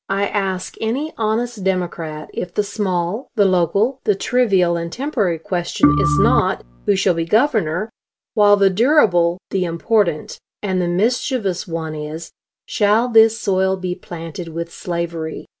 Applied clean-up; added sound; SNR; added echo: none; Organ; -1 dB; none.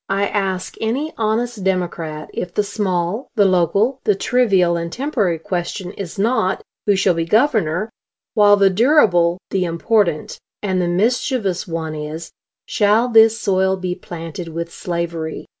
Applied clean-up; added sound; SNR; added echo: none; none; none; none.